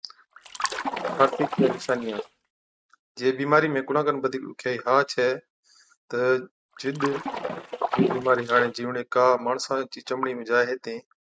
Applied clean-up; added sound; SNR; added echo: neural mask model RNNoise.